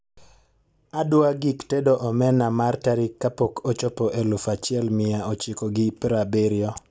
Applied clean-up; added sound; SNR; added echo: none; none; none; none.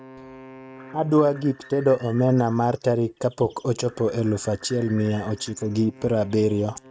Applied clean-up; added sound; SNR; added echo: neural mask model RNNoise.